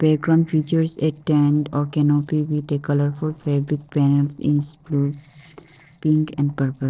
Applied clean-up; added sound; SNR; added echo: neural separator model SepFormer DNS4.